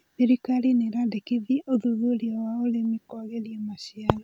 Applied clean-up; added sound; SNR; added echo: none; none; none; none.